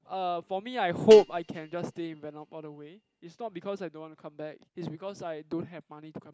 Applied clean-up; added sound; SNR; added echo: none; Guitar; 17 dB; none.